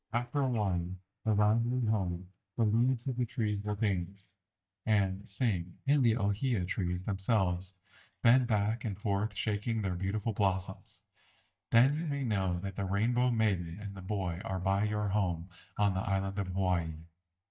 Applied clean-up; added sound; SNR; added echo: neural mask model DeepFilterNet 3.